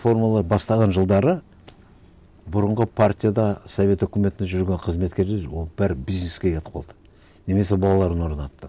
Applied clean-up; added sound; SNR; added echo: none; none; none; none.